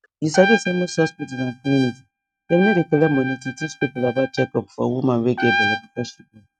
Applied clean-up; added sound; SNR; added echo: neural mask model RNNoise.